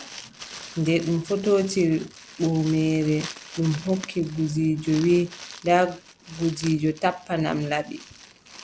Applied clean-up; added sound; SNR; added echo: none; Crumpling, crinkling; 18 dB; none.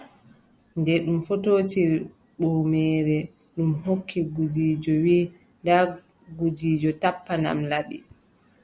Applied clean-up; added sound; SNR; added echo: none; none; none; none.